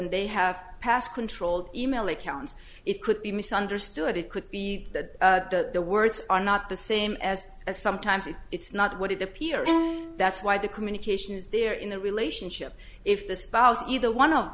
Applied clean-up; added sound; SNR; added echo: none; Bowed string instrument; 2 dB; none.